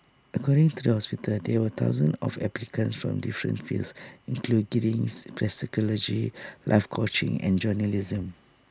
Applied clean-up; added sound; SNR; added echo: none; none; none; none.